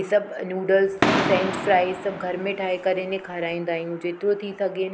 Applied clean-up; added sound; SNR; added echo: none; Fireworks; 3 dB; none.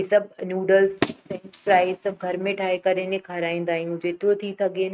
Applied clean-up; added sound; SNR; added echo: neural mask model RNNoise.